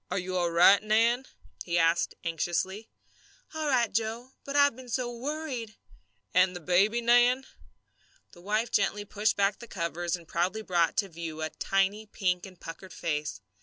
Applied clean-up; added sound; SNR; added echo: none; none; none; none.